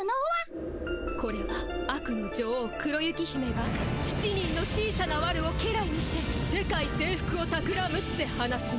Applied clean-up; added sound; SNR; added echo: none; none; none; none.